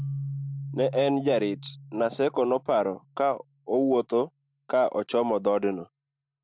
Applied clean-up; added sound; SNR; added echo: none; Keyboard (musical); 14 dB; none.